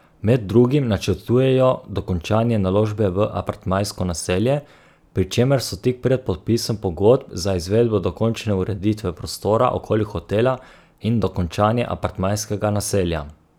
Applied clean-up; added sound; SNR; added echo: none; none; none; none.